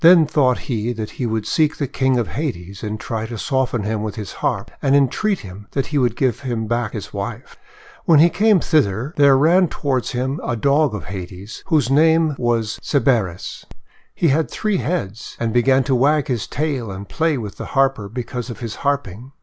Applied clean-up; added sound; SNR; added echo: none; none; none; none.